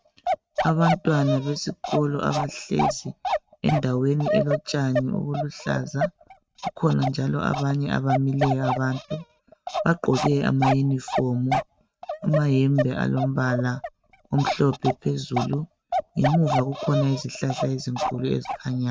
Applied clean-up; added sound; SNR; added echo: neural mask model RNNoise.